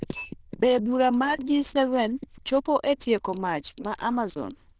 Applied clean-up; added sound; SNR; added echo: neural diffusion model UNIVERSE++.